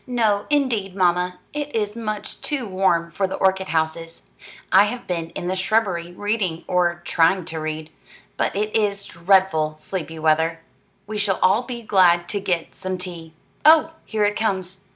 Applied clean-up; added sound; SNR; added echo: none; none; none; none.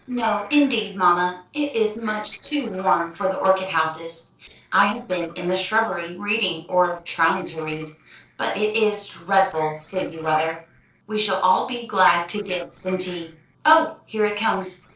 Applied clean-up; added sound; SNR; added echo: neural separator model SepFormer DNS4.